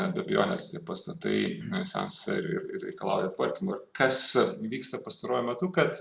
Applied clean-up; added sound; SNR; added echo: none; none; none; none.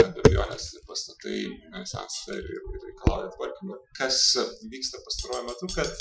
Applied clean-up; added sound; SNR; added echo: classical method Wiener filter.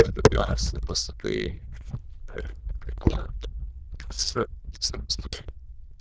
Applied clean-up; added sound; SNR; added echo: neural diffusion model UNIVERSE++.